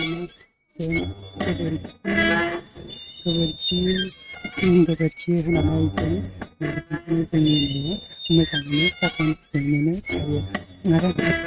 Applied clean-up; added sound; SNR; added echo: neural mask model RNNoise.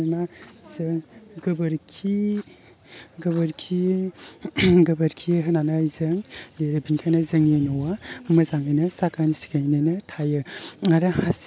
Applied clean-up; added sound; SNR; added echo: none; none; none; none.